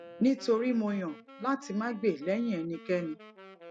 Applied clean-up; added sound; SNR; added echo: none; Wind instrument, woodwind instrument; 19 dB; none.